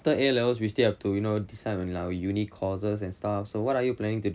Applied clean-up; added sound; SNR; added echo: none; none; none; none.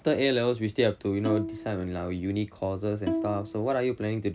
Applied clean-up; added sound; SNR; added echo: none; Bowed string instrument; 6 dB; none.